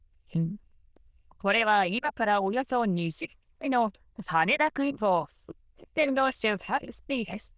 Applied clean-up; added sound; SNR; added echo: neural diffusion model UNIVERSE++.